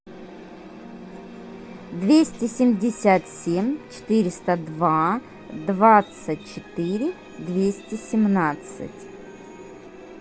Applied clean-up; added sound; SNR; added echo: none; none; none; none.